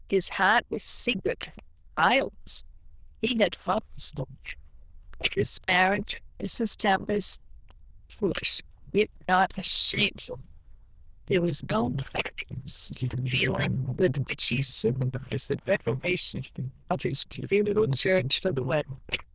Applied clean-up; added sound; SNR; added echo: neural diffusion model UNIVERSE++.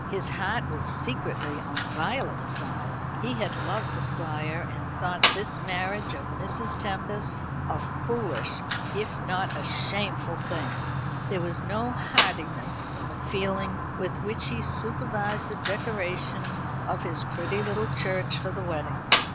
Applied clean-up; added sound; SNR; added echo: none; Fire; -4 dB; none.